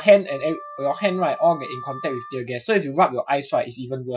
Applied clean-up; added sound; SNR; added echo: classical method Wiener filter.